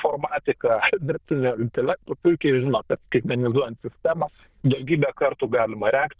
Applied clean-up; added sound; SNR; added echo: neural diffusion model UNIVERSE++.